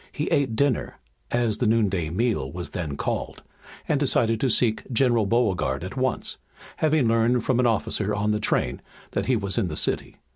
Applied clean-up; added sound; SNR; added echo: none; none; none; none.